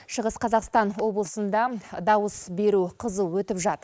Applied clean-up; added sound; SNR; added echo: neural mask model Resemble Enhance denoiser.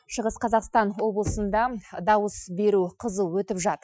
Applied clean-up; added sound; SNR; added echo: classical method Wiener filter.